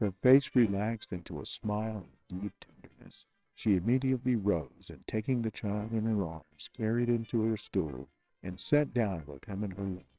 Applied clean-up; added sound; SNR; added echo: neural separator model SepFormer WHAMR!.